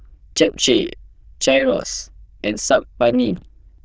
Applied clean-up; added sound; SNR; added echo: neural diffusion model UNIVERSE++.